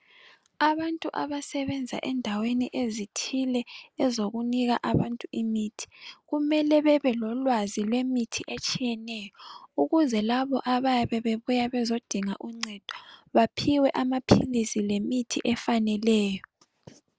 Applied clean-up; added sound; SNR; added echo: none; none; none; none.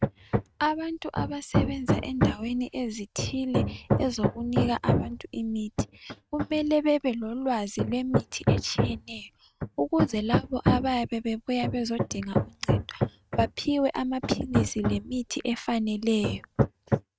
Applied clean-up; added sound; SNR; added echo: neural mask model RNNoise.